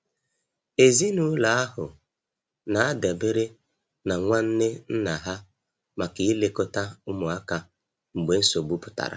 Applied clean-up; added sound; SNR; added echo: none; none; none; none.